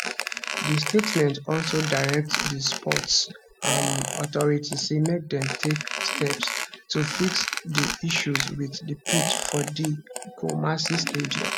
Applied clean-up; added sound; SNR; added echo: none; Squeak; 4 dB; none.